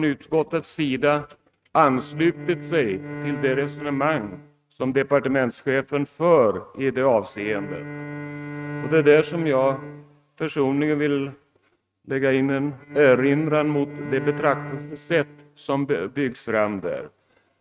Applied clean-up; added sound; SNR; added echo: neural mask model RNNoise.